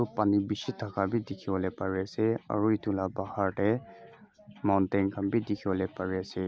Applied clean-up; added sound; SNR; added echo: none; none; none; none.